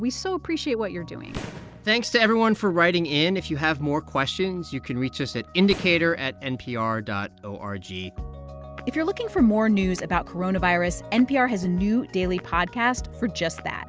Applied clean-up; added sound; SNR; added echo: none; Fireworks; 18 dB; none.